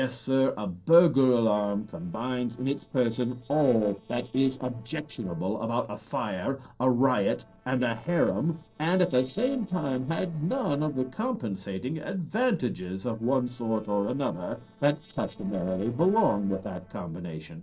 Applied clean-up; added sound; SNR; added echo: neural separator model SepFormer DNS4.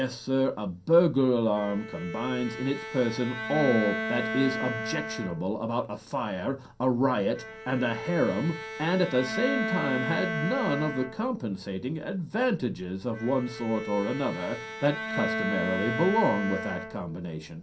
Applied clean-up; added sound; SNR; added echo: none; Bowed string instrument; 7 dB; reverberation time 0.3 s.